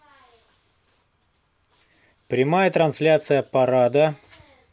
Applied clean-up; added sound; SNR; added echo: none; none; none; none.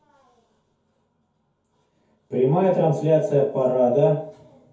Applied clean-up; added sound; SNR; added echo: none; none; none; reverberation time 0.6 s.